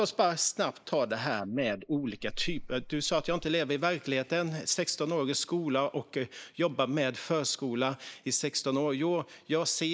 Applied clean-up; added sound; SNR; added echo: neural mask model Resemble Enhance denoiser.